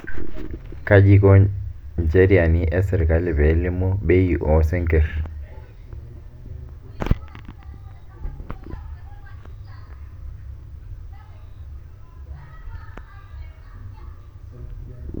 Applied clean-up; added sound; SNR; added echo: none; none; none; none.